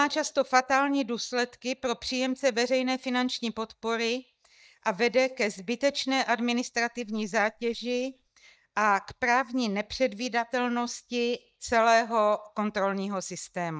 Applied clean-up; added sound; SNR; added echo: neural mask model DeepFilterNet 3.